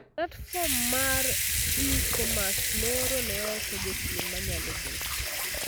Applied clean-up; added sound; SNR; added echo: none; Sink (filling or washing) / Water tap, faucet / Liquid; -4 dB; none.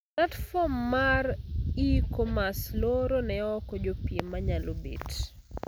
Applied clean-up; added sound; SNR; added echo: none; none; none; none.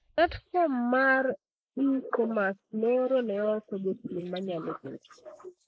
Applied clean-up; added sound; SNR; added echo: neural mask model Resemble Enhance denoiser.